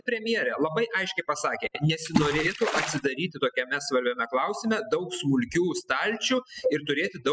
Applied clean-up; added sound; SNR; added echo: classical method spectral subtraction.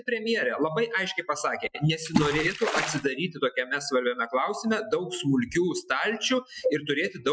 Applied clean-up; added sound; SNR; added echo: classical method Wiener filter.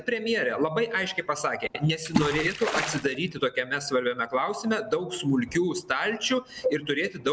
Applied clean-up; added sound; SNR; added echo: none; Water / Splash, splatter; 5 dB; none.